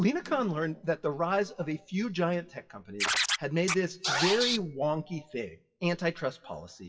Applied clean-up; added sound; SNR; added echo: classical method WPE with log-MMSE.